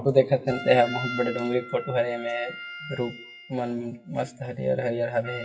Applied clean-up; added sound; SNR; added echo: classical method WPE with log-MMSE.